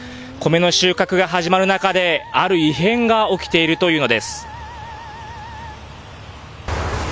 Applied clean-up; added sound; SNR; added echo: none; Musical instrument; 18 dB; none.